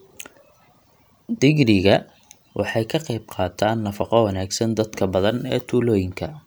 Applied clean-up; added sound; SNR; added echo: none; none; none; none.